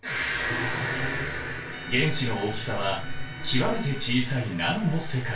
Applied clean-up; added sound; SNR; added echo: none; Trumpet; 18 dB; reverberation time 0.3 s.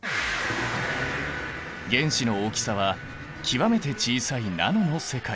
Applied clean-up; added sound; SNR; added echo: none; none; none; none.